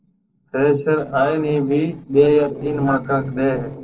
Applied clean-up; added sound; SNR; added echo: neural separator model SepFormer DNS4.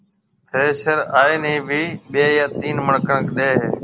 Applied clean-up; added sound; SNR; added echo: none; none; none; none.